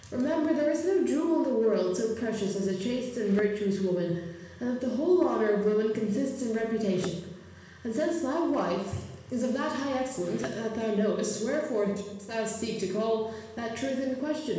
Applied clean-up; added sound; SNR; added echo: none; Thump, thud; 17 dB; reverberation time 1.1 s.